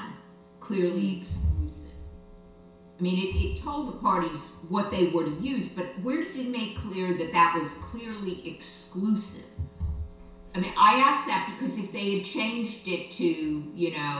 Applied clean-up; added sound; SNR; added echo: none; none; none; reverberation time 0.6 s.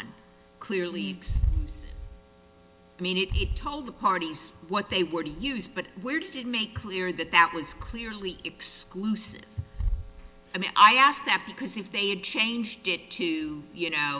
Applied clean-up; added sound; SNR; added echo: none; none; none; none.